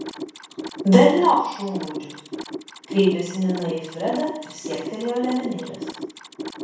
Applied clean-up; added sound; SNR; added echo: none; Mechanisms; 11 dB; reverberation time 0.6 s.